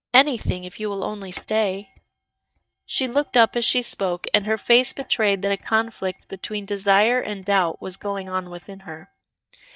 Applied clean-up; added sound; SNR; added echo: neural mask model DeepFilterNet 3.